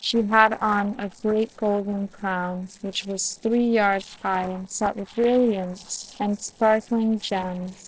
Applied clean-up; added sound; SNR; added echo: neural separator model SepFormer DNS4.